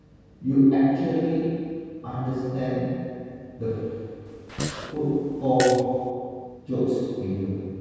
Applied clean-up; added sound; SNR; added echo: none; Fart; 9 dB; reverberation time 2.1 s.